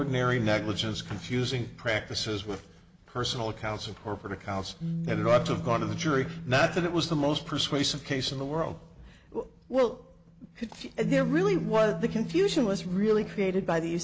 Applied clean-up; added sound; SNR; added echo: none; Bass guitar; 11 dB; none.